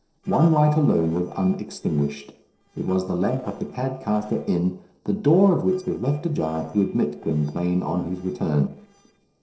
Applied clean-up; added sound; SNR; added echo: neural separator model SepFormer DNS4.